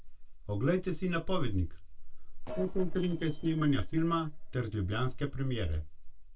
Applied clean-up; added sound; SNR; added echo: neural separator model SepFormer DNS4.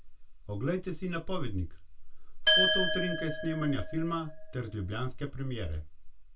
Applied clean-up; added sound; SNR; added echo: none; Glass; -1 dB; reverberation time 0.2 s.